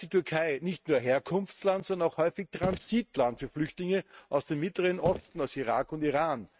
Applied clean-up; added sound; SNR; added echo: neural mask model RNNoise.